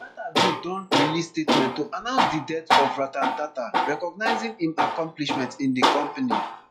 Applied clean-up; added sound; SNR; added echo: classical method log-MMSE.